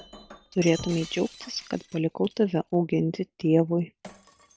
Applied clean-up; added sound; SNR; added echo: none; Shatter + Shatter; 20 dB; none.